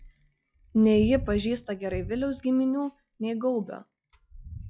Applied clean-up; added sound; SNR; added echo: classical method log-MMSE.